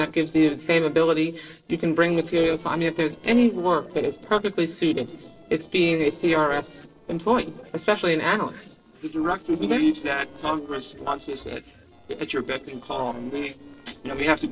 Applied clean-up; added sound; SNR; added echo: neural separator model SepFormer DNS4.